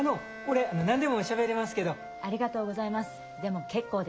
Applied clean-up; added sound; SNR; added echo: none; Bowed string instrument; 17 dB; none.